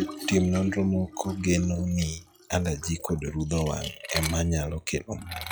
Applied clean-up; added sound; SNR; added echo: classical method log-MMSE.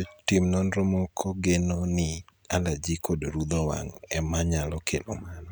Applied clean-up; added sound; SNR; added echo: none; none; none; none.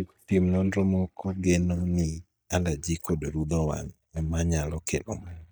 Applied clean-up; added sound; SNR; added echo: neural mask model DeepFilterNet 3.